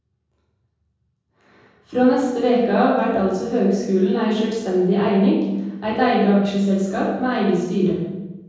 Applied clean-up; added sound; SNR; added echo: none; none; none; reverberation time 1.3 s.